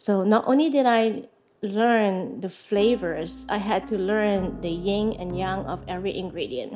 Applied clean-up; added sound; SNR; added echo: none; Piano; 15 dB; none.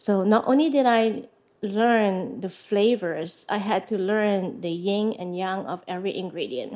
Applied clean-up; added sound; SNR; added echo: none; none; none; none.